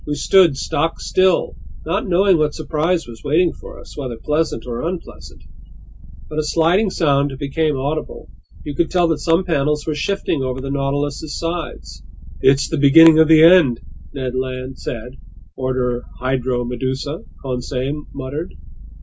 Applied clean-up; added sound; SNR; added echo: none; Purr; 14 dB; none.